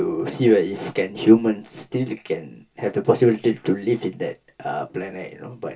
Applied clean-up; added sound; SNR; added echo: none; none; none; reverberation time 0.1 s.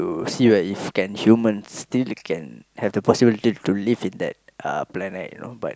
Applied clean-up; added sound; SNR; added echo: none; none; none; none.